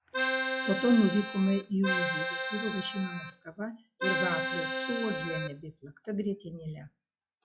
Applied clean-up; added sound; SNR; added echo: classical method log-MMSE.